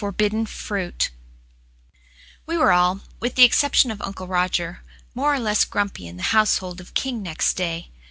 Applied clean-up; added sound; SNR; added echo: none; none; none; none.